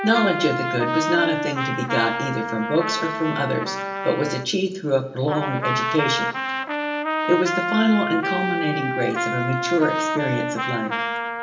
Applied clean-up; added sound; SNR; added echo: none; Trumpet; 2 dB; reverberation time 0.9 s.